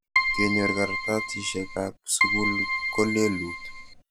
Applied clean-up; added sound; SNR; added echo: none; Keyboard (musical); -1 dB; none.